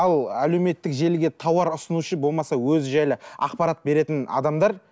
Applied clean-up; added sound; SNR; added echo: none; none; none; none.